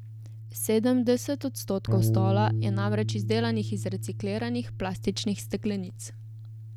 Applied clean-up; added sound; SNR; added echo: none; Bass guitar; 2 dB; none.